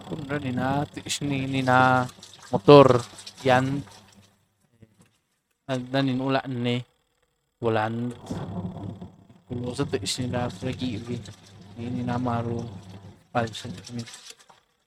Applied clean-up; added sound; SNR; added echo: neural mask model RNNoise.